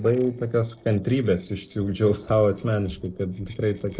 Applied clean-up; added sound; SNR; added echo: neural separator model SepFormer DNS4.